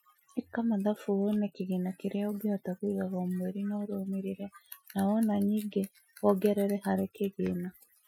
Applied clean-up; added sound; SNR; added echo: classical method Wiener filter.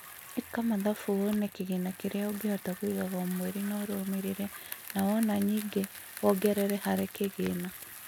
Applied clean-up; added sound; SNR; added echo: none; Bicycle; 14 dB; none.